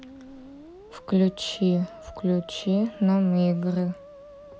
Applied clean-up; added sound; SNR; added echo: none; Musical instrument; 19 dB; none.